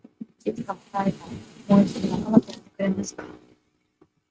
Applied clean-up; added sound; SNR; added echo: neural mask model RNNoise.